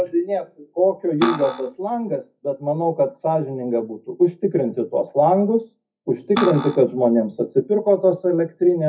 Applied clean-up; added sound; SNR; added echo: classical method WPE with log-MMSE.